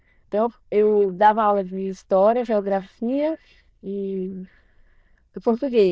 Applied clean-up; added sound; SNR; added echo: neural diffusion model UNIVERSE++.